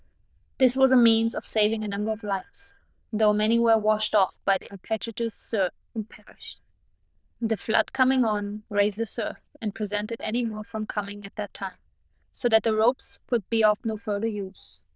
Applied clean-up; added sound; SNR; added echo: neural diffusion model UNIVERSE++.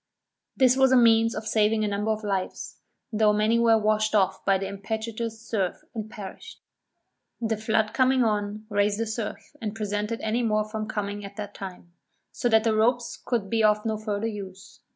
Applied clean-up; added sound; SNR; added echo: none; none; none; none.